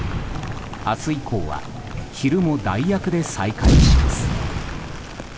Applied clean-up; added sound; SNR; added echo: none; Boom; -2 dB; none.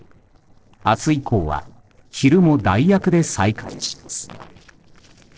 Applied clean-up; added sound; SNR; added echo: neural separator model SepFormer DNS4.